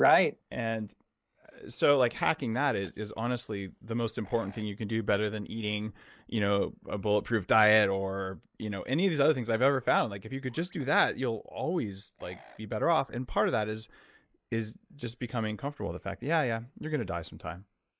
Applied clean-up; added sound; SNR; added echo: neural mask model Resemble Enhance denoiser.